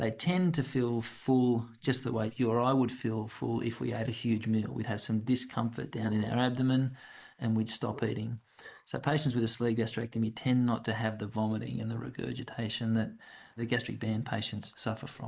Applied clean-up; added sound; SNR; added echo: neural mask model Resemble Enhance denoiser.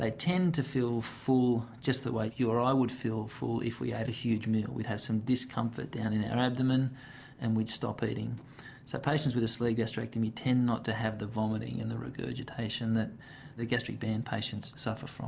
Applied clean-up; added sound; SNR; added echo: none; none; none; none.